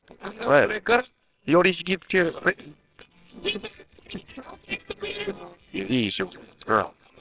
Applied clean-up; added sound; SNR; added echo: neural separator model SepFormer WHAMR!.